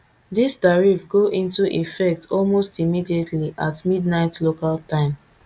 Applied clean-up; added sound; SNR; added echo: none; none; none; none.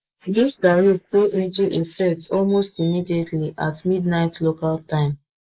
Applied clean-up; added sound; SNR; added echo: neural mask model Resemble Enhance denoiser.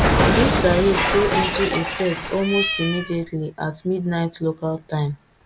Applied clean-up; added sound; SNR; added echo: none; Cat; 0 dB; none.